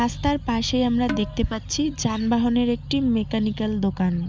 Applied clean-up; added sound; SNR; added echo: none; Percussion; 11 dB; none.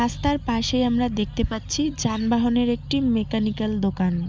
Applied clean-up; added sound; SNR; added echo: none; none; none; none.